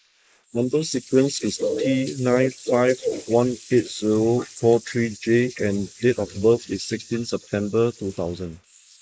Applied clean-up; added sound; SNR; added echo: neural mask model Resemble Enhance denoiser.